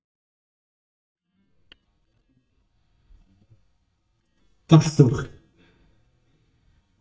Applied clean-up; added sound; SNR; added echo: neural mask model DeepFilterNet 3.